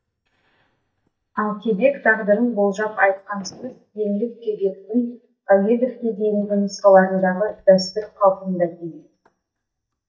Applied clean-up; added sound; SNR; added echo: neural mask model DeepFilterNet 3.